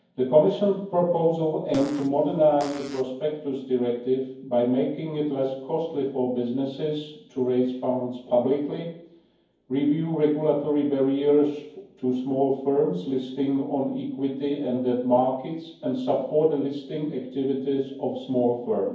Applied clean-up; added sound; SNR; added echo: none; Fart; 15 dB; reverberation time 0.9 s.